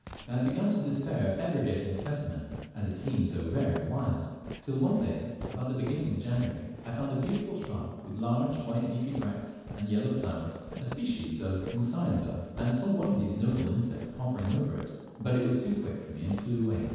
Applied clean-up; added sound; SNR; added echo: none; Walk, footsteps; 15 dB; reverberation time 1.2 s.